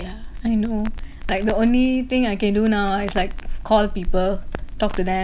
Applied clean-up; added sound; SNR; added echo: none; Crackle; 5 dB; none.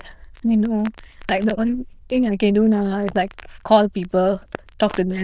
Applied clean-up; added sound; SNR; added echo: neural diffusion model UNIVERSE++.